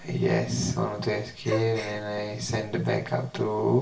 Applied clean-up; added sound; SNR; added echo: none; Gasp; 13 dB; reverberation time 0.3 s.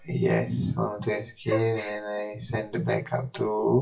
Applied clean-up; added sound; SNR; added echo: classical method WPE with log-MMSE.